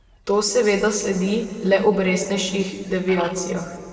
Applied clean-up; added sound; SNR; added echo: neural separator model SepFormer DNS4.